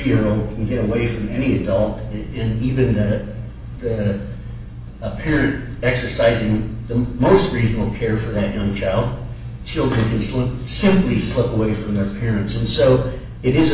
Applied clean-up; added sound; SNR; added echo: none; none; none; reverberation time 0.6 s.